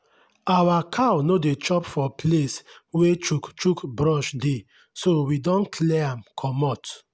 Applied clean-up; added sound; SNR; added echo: none; none; none; none.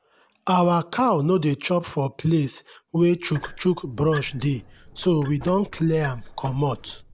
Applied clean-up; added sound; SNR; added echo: none; Squeak; 17 dB; none.